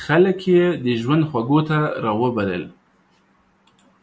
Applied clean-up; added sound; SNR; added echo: none; none; none; none.